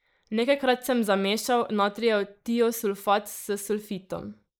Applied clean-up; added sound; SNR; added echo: neural mask model Resemble Enhance denoiser.